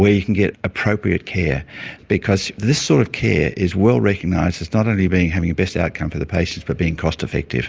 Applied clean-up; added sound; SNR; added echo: none; none; none; none.